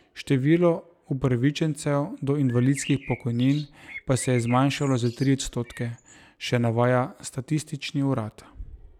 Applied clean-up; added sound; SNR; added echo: none; Bird; 19 dB; none.